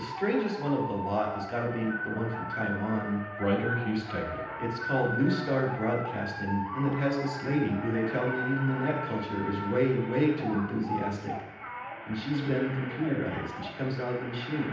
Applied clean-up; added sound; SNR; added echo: none; none; none; reverberation time 0.9 s.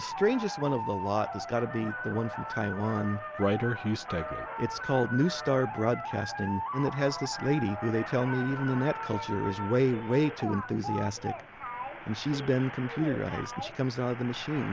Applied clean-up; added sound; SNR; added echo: none; none; none; none.